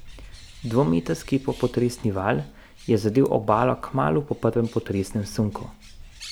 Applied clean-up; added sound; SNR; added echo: none; Bird; 19 dB; none.